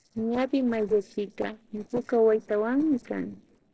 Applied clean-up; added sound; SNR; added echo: neural separator model SepFormer DNS4.